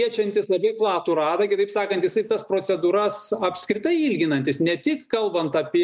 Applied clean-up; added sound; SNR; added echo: neural mask model Resemble Enhance denoiser.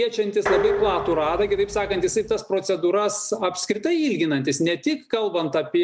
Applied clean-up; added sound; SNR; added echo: none; Dishes, pots, and pans; 7 dB; none.